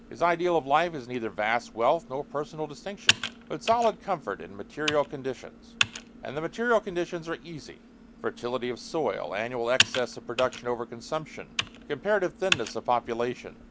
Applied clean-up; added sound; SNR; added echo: none; Computer keyboard; 6 dB; none.